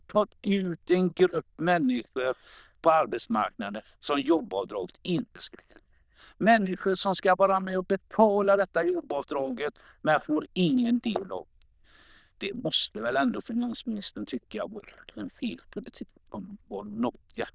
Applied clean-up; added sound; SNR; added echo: neural diffusion model UNIVERSE++.